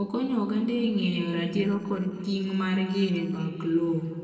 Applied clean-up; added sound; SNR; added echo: neural separator model SepFormer DNS4.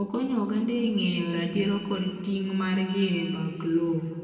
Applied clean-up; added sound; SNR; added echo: none; Telephone; 17 dB; reverberation time 2.2 s.